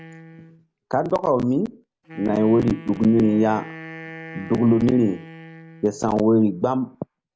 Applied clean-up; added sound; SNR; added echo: none; Wind instrument, woodwind instrument; 19 dB; none.